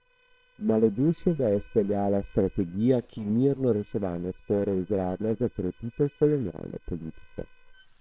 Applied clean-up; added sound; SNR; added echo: neural separator model SepFormer WHAM!.